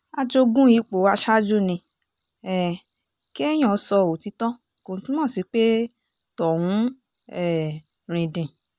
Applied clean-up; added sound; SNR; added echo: none; Cricket; 4 dB; none.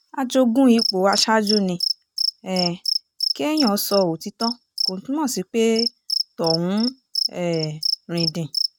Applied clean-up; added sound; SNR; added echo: neural mask model RNNoise.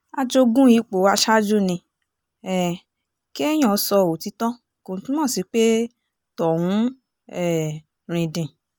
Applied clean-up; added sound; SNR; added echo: none; none; none; none.